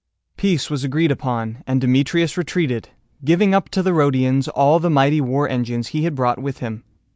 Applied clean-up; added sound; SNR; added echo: none; none; none; none.